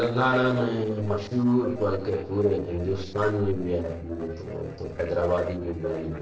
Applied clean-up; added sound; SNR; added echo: neural separator model SepFormer DNS4.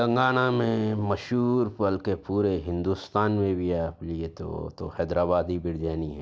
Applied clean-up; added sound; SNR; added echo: none; none; none; none.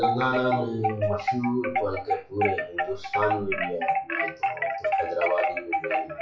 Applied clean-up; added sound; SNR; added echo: classical method WPE with log-MMSE.